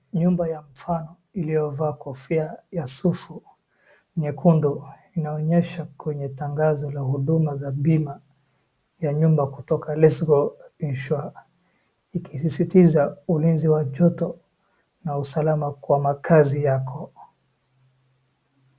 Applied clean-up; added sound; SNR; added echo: none; none; none; none.